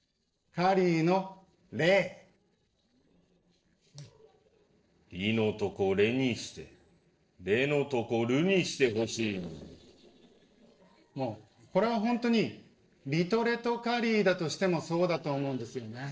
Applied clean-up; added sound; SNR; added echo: neural separator model SepFormer DNS4.